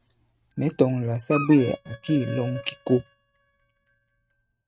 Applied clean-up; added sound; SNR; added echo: neural mask model RNNoise.